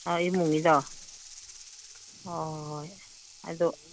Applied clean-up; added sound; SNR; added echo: none; Rattle (instrument) + Sink (filling or washing) / Water tap, faucet; 18 dB; none.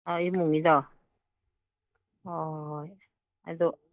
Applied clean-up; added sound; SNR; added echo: neural mask model DeepFilterNet 3.